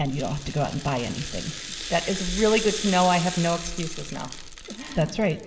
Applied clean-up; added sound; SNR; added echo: none; Rattle (instrument); 10 dB; reverberation time 2.6 s.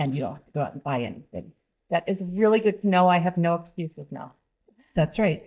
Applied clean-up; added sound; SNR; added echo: neural mask model DeepFilterNet 3.